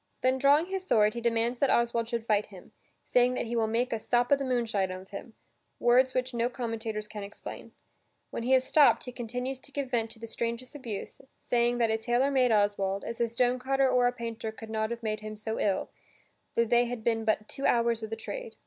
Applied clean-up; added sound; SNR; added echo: none; none; none; none.